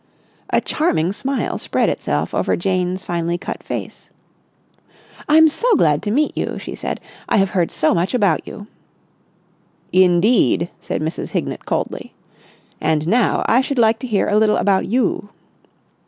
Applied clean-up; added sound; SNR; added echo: none; none; none; none.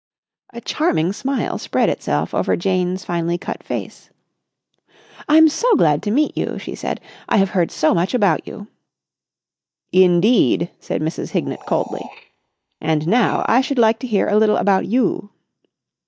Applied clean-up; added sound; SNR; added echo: neural mask model DeepFilterNet 3.